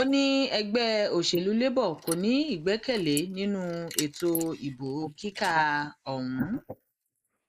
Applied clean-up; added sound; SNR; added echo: neural mask model Resemble Enhance denoiser.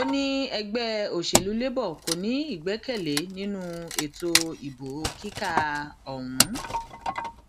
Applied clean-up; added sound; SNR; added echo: none; Wood; 2 dB; none.